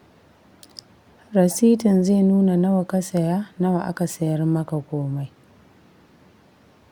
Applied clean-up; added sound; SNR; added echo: none; none; none; none.